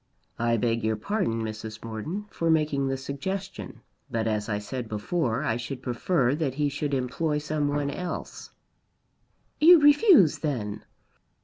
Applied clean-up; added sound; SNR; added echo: none; Explosion; 16 dB; none.